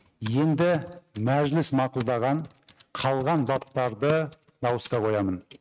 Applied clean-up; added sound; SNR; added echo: neural mask model RNNoise.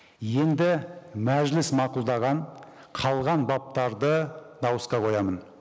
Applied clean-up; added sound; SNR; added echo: none; none; none; none.